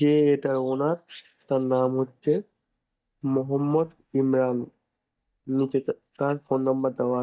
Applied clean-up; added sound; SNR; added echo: neural mask model DeepFilterNet 3.